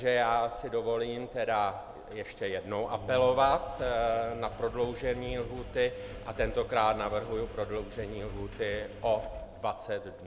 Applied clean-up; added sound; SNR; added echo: none; Engine; 14 dB; none.